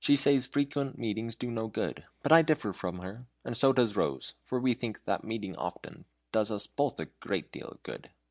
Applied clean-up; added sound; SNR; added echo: none; none; none; none.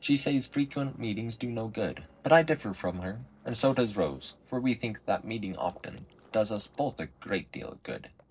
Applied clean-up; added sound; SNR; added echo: neural separator model SepFormer DNS4.